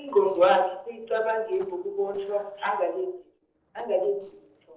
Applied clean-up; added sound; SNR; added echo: neural separator model SepFormer DNS4.